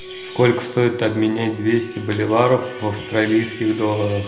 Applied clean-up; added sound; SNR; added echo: none; Wind instrument, woodwind instrument; 17 dB; reverberation time 0.8 s.